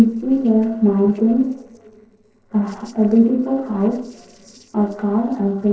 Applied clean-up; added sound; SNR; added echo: neural separator model SepFormer DNS4.